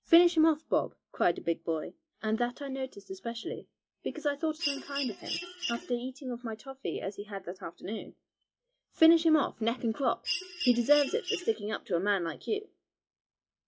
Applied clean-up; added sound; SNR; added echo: classical method log-MMSE.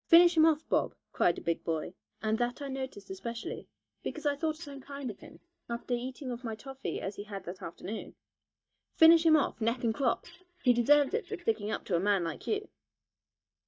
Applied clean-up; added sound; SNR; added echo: neural mask model DeepFilterNet 3.